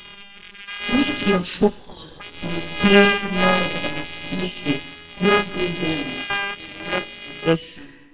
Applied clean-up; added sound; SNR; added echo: neural separator model SepFormer WHAMR!.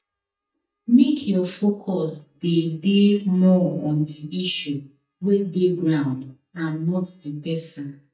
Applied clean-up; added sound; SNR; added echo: neural mask model DeepFilterNet 3.